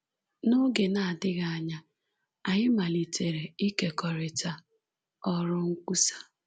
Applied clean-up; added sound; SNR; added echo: none; none; none; none.